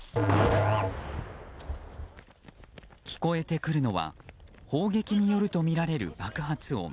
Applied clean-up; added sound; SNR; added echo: none; Musical instrument; 0 dB; none.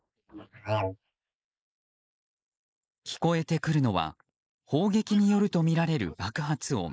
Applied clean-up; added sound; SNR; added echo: neural mask model Resemble Enhance denoiser.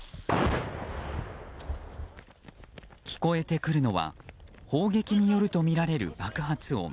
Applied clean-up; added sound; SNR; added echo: none; none; none; none.